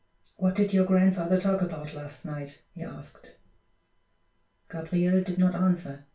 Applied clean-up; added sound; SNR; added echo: none; none; none; reverberation time 0.2 s.